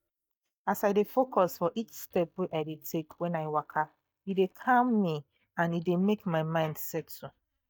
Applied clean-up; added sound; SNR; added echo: neural mask model DeepFilterNet 3.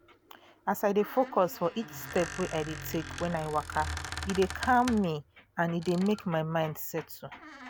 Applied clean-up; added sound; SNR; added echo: none; Squeak; 12 dB; none.